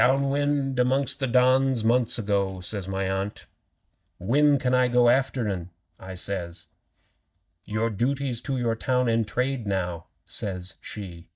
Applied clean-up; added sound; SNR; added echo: neural mask model DeepFilterNet 3.